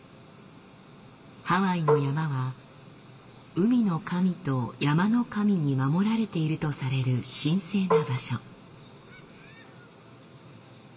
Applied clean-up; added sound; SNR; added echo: none; Marimba, xylophone; 2 dB; reverberation time 1.1 s.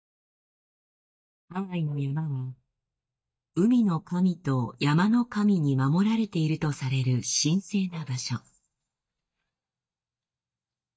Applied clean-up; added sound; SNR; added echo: neural mask model DeepFilterNet 3.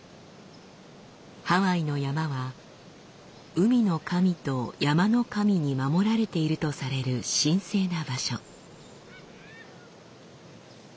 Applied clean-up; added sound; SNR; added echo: none; none; none; none.